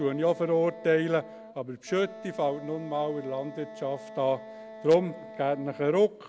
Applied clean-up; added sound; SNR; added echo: none; Wind instrument, woodwind instrument; 16 dB; none.